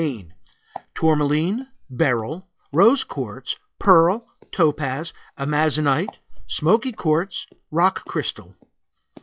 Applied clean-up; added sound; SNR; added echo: classical method log-MMSE.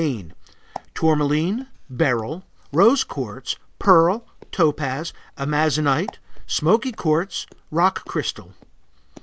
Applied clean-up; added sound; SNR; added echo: none; Walk, footsteps; 15 dB; none.